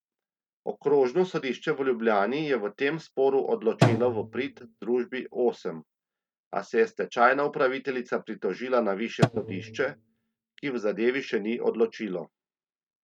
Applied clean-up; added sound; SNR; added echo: neural mask model RNNoise.